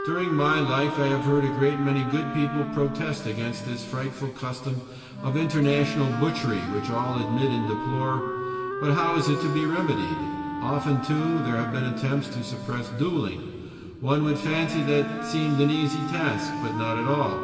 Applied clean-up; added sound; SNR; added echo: none; Wind instrument, woodwind instrument; 7 dB; reverberation time 2.6 s.